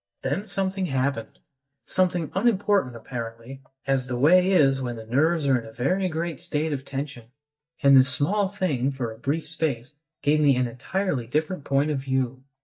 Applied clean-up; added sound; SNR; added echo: neural mask model DeepFilterNet 3.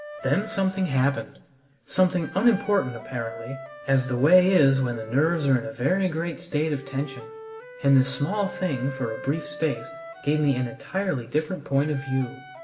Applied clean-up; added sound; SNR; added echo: none; Wind instrument, woodwind instrument; 16 dB; reverberation time 0.7 s.